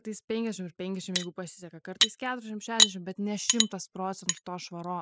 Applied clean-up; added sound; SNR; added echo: classical method spectral subtraction.